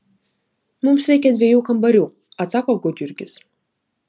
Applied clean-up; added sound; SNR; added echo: none; none; none; none.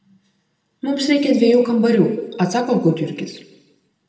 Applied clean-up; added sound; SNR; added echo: none; none; none; reverberation time 0.9 s.